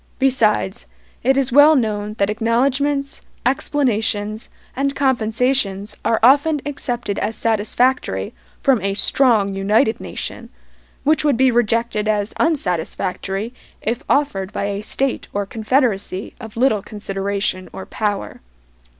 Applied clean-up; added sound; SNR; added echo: none; none; none; none.